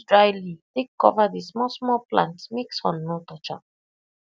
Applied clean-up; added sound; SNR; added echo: none; none; none; none.